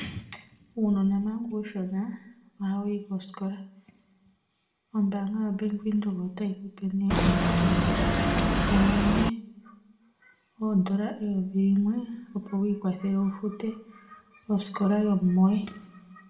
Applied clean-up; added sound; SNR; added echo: none; Boat, Water vehicle; -5 dB; reverberation time 0.5 s.